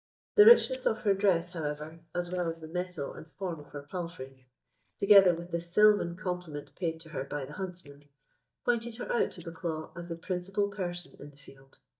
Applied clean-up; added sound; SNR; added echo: neural mask model DeepFilterNet 3.